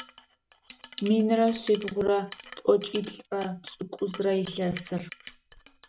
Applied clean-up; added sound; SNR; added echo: none; Chink, clink; 18 dB; none.